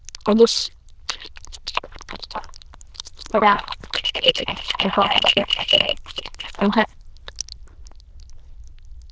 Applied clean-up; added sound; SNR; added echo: neural diffusion model UNIVERSE++.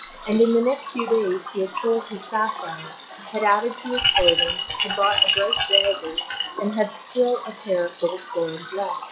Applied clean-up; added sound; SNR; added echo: classical method log-MMSE.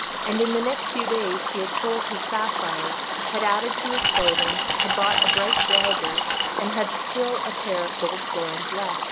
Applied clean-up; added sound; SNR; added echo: none; Glass + Stream; -5 dB; none.